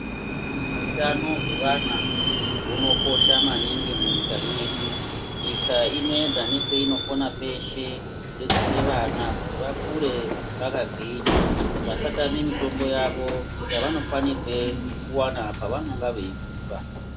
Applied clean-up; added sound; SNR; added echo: none; Subway, metro, underground; -3 dB; none.